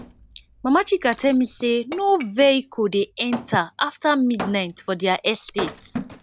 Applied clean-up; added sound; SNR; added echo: none; Wood; 15 dB; none.